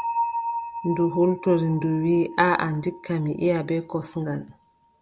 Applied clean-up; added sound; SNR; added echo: none; Bell; 9 dB; none.